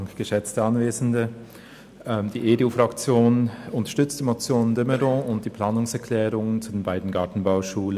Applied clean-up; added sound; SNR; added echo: none; none; none; none.